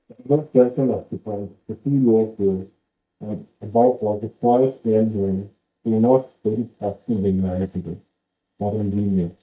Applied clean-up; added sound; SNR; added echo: neural mask model DeepFilterNet 3.